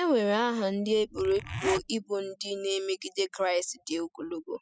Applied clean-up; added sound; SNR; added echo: classical method spectral subtraction.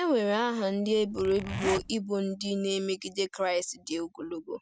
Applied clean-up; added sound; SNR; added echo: none; Zipper (clothing); 7 dB; none.